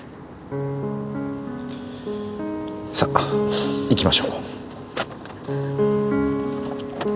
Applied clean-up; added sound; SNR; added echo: none; none; none; none.